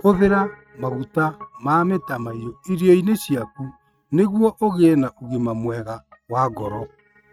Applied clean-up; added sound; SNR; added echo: neural mask model RNNoise.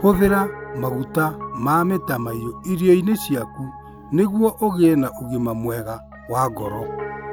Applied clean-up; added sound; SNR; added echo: none; Piano; 13 dB; none.